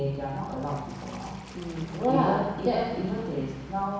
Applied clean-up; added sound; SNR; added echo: none; Waves, surf; 14 dB; reverberation time 1.1 s.